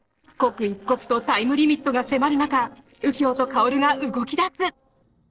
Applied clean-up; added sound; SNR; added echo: neural separator model SepFormer DNS4.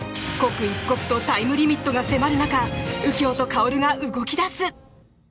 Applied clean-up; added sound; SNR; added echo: none; Boat, Water vehicle; 13 dB; none.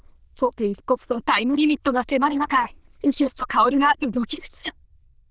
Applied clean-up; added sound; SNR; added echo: neural diffusion model UNIVERSE++.